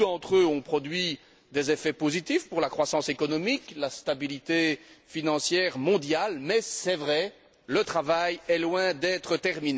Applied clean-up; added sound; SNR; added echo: none; none; none; none.